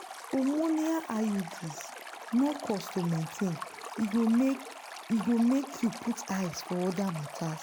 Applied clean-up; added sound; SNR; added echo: none; Stream; 12 dB; none.